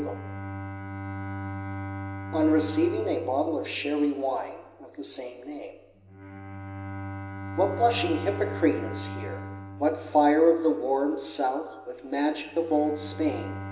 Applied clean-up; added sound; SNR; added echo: none; Bowed string instrument; 10 dB; reverberation time 0.9 s.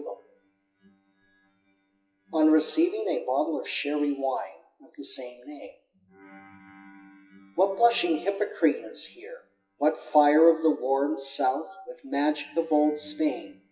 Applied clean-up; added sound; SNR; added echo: classical method WPE with log-MMSE.